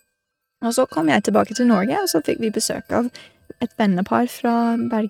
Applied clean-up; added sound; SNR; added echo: neural mask model RNNoise.